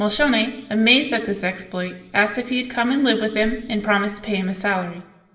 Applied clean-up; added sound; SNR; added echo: none; none; none; reverberation time 0.8 s.